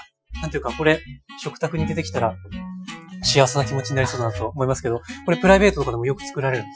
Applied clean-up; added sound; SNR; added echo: classical method Wiener filter.